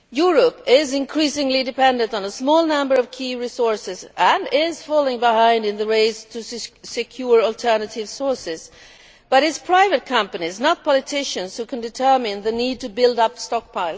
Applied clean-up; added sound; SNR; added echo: none; none; none; none.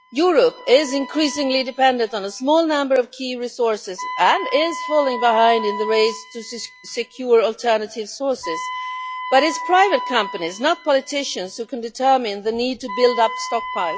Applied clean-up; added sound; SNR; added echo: classical method log-MMSE.